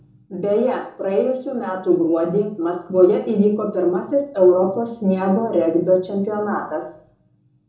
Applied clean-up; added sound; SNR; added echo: none; none; none; reverberation time 0.6 s.